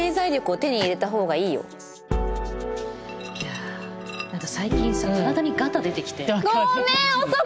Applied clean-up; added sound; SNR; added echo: none; none; none; none.